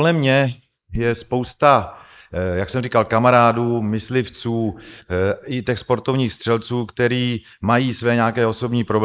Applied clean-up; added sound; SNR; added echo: neural mask model Resemble Enhance denoiser.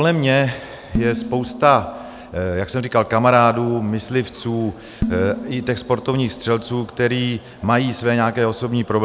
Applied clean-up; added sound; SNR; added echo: none; Dishes, pots, and pans; 12 dB; none.